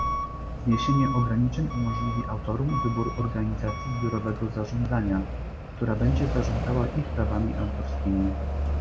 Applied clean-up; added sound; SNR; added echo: none; Alarm / Truck; 2 dB; none.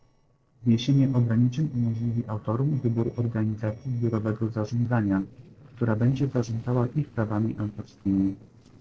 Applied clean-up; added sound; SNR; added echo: neural separator model SepFormer DNS4.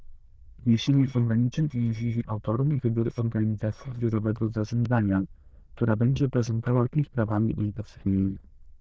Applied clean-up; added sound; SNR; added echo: neural diffusion model UNIVERSE++.